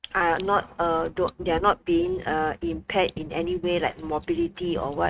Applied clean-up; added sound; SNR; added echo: neural mask model RNNoise.